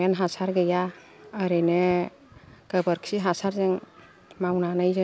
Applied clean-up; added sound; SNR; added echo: none; none; none; none.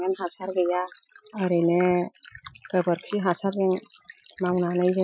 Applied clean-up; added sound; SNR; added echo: classical method Wiener filter.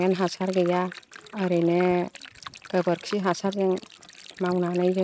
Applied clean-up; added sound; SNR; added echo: neural mask model RNNoise.